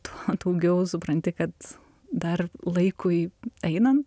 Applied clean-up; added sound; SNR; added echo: none; none; none; none.